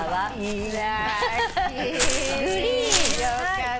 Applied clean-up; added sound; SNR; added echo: none; Walk, footsteps / Bird; 4 dB; none.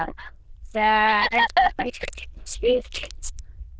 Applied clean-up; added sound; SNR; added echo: neural diffusion model UNIVERSE++.